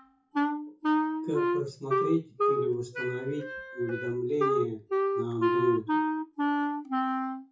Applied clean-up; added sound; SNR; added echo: classical method WPE with log-MMSE.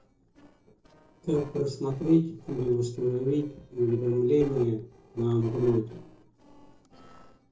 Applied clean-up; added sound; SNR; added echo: neural separator model SepFormer DNS4.